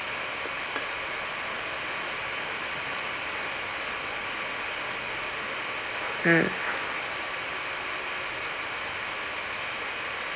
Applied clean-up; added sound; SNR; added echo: none; Bowed string instrument; 15 dB; none.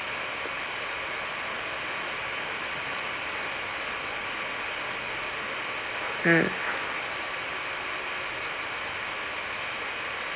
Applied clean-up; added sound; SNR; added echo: none; none; none; none.